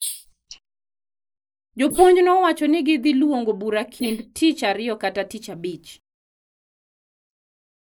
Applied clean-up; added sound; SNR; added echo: neural mask model Resemble Enhance denoiser.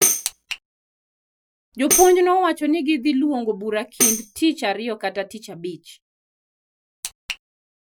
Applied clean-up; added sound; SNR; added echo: classical method Wiener filter.